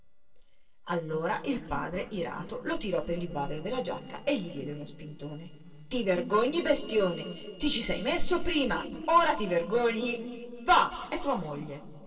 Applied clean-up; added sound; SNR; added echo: neural separator model SepFormer DNS4.